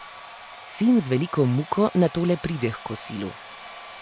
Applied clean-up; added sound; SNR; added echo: none; Domestic sounds, home sounds; 16 dB; none.